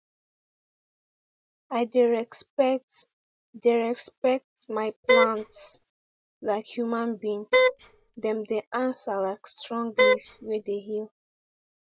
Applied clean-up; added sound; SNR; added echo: none; Wind instrument, woodwind instrument; -5 dB; none.